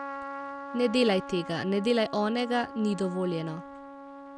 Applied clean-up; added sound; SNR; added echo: none; Trumpet; 11 dB; none.